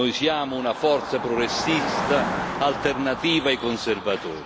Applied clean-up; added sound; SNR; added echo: none; Car passing by; 6 dB; none.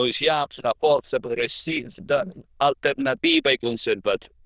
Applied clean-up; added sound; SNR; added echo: neural diffusion model UNIVERSE++.